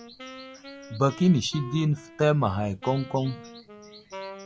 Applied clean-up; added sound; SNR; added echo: none; Wind instrument, woodwind instrument; 16 dB; none.